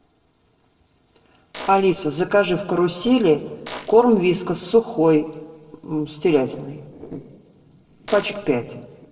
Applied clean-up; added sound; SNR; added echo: neural separator model SepFormer DNS4.